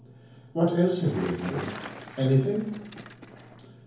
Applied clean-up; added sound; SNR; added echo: none; Bicycle; 15 dB; reverberation time 0.7 s.